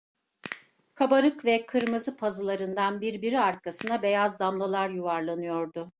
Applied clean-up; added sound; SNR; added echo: none; Crack / Crackle; 18 dB; none.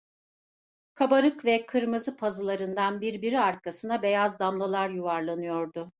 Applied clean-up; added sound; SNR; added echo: none; none; none; none.